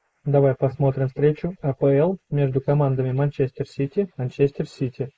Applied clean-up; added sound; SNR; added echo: neural mask model Resemble Enhance denoiser.